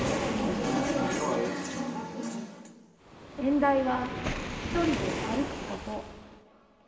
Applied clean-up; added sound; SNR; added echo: none; Waves, surf; 6 dB; reverberation time 2.2 s.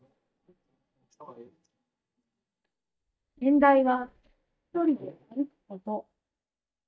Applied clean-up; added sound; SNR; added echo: neural mask model DeepFilterNet 3.